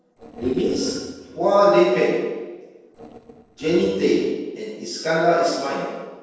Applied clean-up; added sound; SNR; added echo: neural separator model SepFormer DNS4.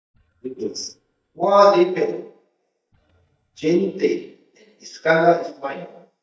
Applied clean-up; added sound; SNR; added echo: neural mask model DeepFilterNet 3.